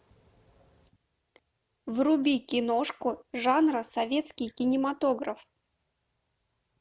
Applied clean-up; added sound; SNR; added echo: none; none; none; none.